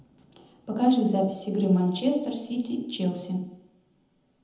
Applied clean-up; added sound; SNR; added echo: none; none; none; reverberation time 0.8 s.